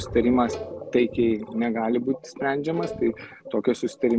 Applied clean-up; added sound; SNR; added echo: none; Gurgling + Bowed string instrument; 13 dB; none.